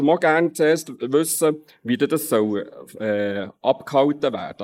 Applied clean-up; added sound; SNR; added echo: neural mask model Resemble Enhance denoiser.